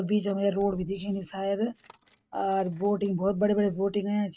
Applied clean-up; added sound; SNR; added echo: neural mask model RNNoise.